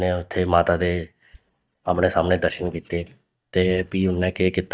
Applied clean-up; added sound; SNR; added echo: neural mask model DeepFilterNet 3.